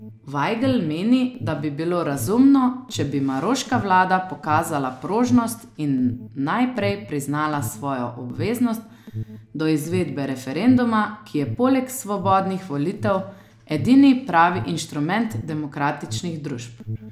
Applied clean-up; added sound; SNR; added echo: none; Alarm; 14 dB; none.